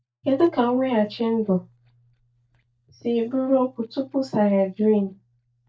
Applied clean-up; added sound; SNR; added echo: neural mask model DeepFilterNet 3.